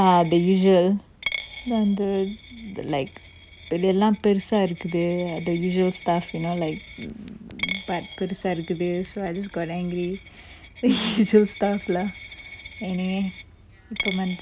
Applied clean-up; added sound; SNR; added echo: none; Coin (dropping); 13 dB; none.